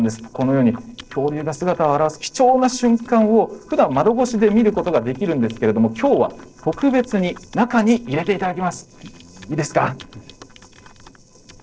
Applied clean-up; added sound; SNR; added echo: neural separator model SepFormer DNS4.